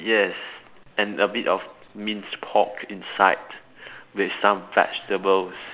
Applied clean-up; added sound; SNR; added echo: none; none; none; none.